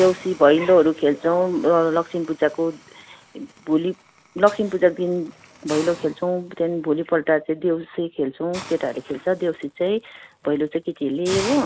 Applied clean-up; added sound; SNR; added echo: none; Hiss; 19 dB; none.